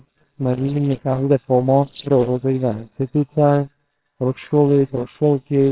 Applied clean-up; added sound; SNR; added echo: neural separator model SepFormer WHAMR!.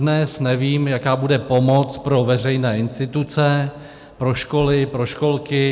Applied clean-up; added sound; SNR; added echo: none; none; none; none.